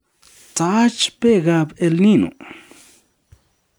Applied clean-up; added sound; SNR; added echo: none; none; none; none.